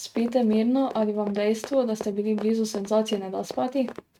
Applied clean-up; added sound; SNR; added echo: neural mask model RNNoise.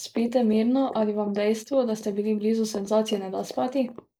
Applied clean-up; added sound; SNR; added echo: neural mask model Resemble Enhance denoiser.